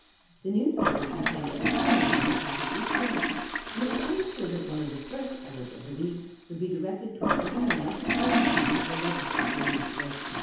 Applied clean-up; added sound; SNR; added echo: none; Toilet flush; -3 dB; reverberation time 1.0 s.